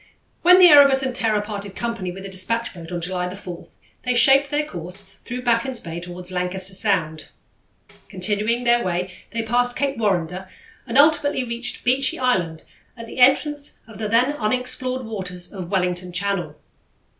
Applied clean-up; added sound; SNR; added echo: none; Tambourine; 18 dB; none.